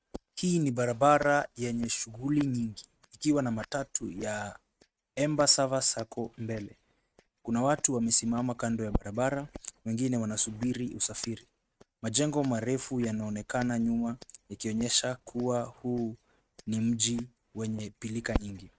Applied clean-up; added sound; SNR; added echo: neural mask model RNNoise.